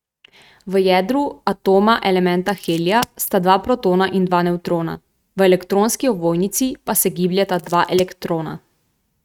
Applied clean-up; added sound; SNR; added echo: neural mask model RNNoise.